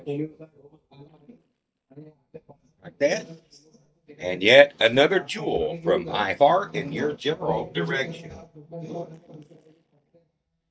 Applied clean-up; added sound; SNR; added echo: neural mask model DeepFilterNet 3.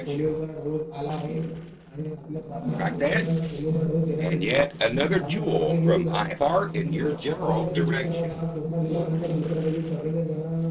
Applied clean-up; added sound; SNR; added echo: neural separator model SepFormer DNS4.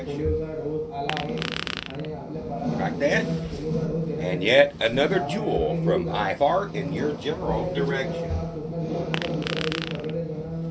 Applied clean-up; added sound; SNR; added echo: none; Fart; -2 dB; reverberation time 0.6 s.